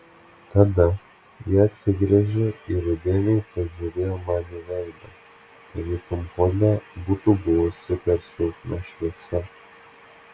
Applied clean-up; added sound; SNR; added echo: none; none; none; none.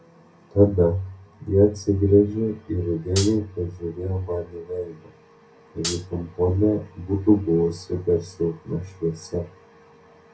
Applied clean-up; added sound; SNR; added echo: none; Hi-hat; 7 dB; reverberation time 0.3 s.